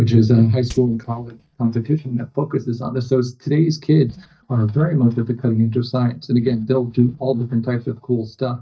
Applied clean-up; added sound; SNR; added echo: neural mask model DeepFilterNet 3.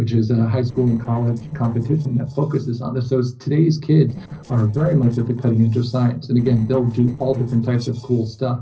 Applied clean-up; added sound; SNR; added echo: neural separator model SepFormer DNS4.